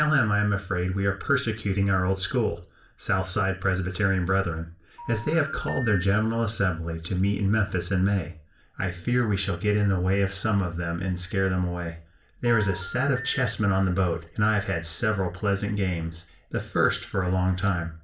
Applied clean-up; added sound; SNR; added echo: none; Telephone; 13 dB; reverberation time 0.3 s.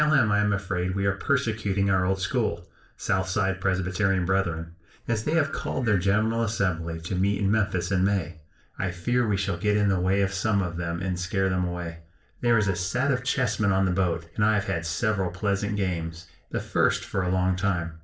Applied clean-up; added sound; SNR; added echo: neural separator model SepFormer DNS4.